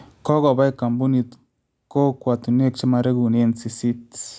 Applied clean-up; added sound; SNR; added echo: none; none; none; none.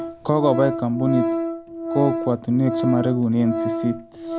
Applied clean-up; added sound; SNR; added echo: none; Organ; 4 dB; none.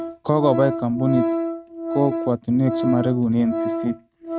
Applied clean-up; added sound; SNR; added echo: neural mask model RNNoise.